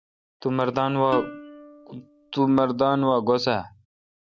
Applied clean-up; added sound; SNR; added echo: none; Plucked string instrument; 15 dB; none.